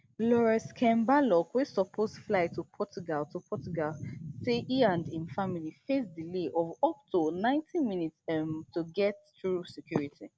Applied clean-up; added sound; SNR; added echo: none; none; none; none.